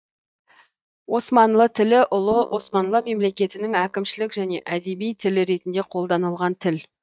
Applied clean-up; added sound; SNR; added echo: neural mask model DeepFilterNet 3.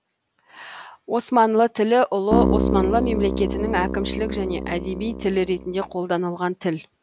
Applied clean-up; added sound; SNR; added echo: none; Keyboard (musical); 2 dB; none.